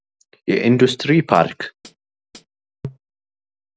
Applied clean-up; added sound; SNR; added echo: none; Hi-hat; 20 dB; none.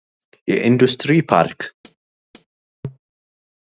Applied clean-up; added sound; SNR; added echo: neural mask model RNNoise.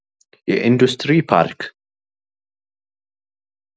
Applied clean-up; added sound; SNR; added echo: none; none; none; none.